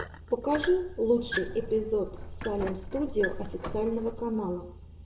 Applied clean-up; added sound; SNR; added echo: none; Squeak; 8 dB; reverberation time 0.6 s.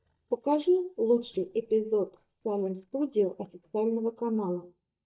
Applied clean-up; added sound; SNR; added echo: neural mask model DeepFilterNet 3.